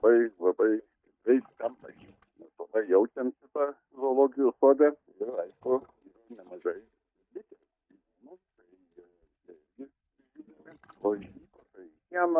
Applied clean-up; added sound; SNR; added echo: neural mask model DeepFilterNet 3.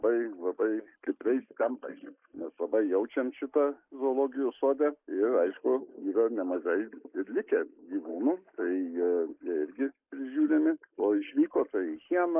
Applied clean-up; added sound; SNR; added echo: neural mask model Resemble Enhance denoiser.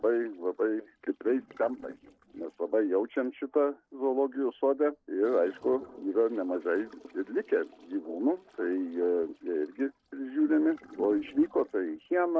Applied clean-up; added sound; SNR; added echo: neural separator model SepFormer DNS4.